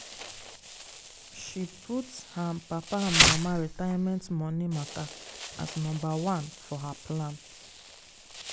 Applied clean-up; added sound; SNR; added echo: none; Insect; -2 dB; none.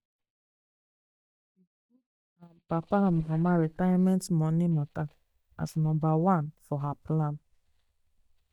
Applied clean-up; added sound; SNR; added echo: neural mask model DeepFilterNet 3.